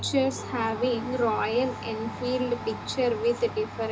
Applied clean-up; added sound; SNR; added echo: none; Domestic sounds, home sounds; 10 dB; reverberation time 0.2 s.